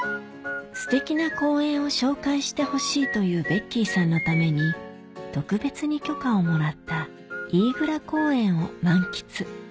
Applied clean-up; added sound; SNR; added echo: none; none; none; none.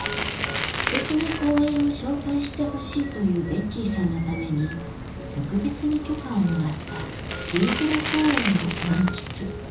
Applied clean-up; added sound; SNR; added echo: none; Bicycle; 6 dB; reverberation time 1.2 s.